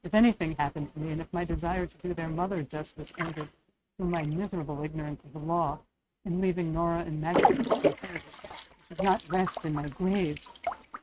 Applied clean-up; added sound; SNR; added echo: neural mask model RNNoise.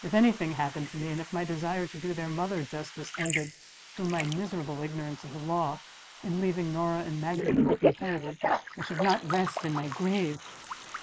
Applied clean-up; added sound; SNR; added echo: neural mask model Resemble Enhance denoiser.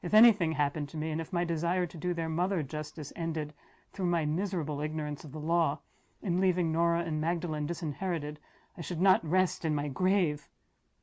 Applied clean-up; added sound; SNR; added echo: none; none; none; none.